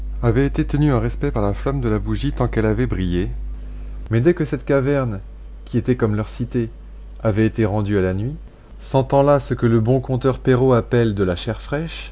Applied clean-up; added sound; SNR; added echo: none; none; none; none.